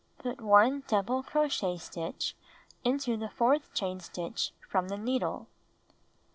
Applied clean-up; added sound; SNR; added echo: none; none; none; none.